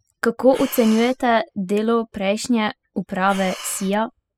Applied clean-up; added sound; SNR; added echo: classical method spectral subtraction.